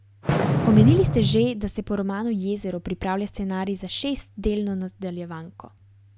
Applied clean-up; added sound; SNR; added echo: none; Fireworks; -4 dB; none.